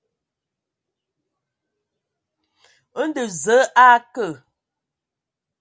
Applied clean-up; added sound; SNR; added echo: none; none; none; none.